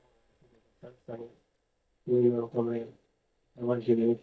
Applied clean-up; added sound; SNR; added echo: neural mask model DeepFilterNet 3.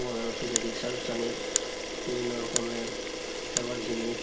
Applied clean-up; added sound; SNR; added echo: none; Camera; -2 dB; reverberation time 0.2 s.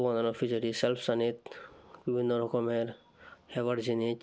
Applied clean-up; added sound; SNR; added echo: none; none; none; none.